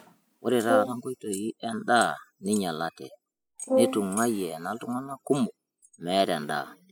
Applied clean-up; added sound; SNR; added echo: classical method spectral subtraction.